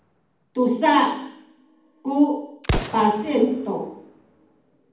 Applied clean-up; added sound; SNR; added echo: none; Explosion; 11 dB; reverberation time 0.8 s.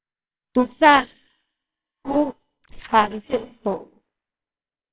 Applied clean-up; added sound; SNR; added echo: neural separator model SepFormer WHAMR!.